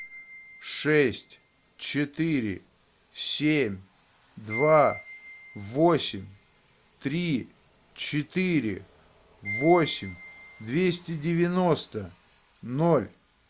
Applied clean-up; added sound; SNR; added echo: none; Wind chime; 17 dB; none.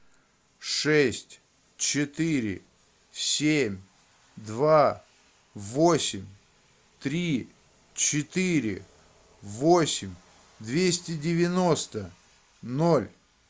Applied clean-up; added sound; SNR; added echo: none; none; none; none.